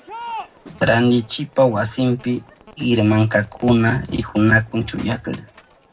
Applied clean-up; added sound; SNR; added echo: none; Crowd; 19 dB; reverberation time 0.3 s.